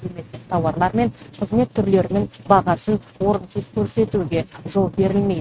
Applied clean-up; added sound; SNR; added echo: neural mask model RNNoise.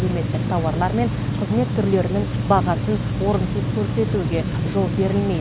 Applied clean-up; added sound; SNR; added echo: none; Tick-tock; 0 dB; none.